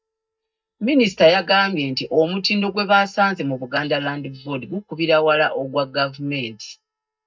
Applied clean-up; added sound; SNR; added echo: neural mask model DeepFilterNet 3.